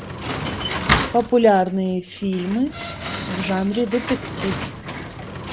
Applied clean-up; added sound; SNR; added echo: none; Slam; 5 dB; none.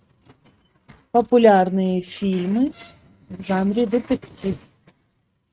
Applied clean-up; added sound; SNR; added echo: neural mask model RNNoise.